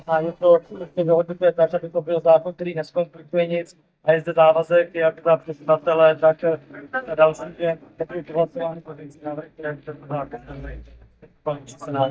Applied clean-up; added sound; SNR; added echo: neural mask model DeepFilterNet 3.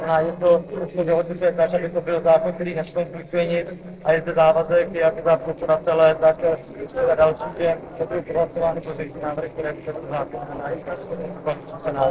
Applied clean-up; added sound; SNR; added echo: neural separator model SepFormer DNS4.